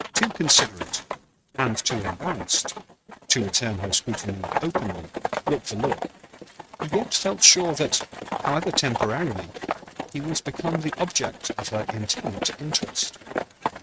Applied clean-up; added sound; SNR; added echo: neural mask model RNNoise.